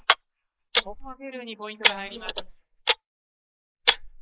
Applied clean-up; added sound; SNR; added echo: neural mask model Resemble Enhance denoiser.